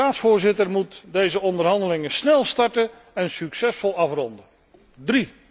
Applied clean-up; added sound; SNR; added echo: none; none; none; none.